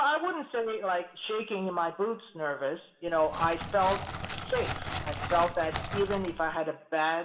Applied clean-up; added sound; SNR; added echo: none; Crackle; 5 dB; reverberation time 0.6 s.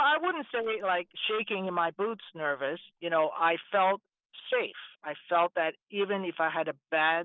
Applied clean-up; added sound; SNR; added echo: none; none; none; none.